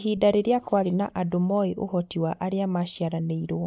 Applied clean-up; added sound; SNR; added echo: neural mask model Resemble Enhance denoiser.